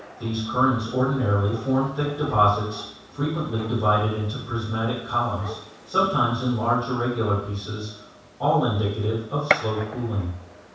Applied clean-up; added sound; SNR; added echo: none; Gunshot, gunfire; 13 dB; reverberation time 0.7 s.